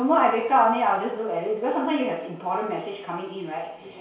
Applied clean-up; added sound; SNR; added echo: none; none; none; reverberation time 0.6 s.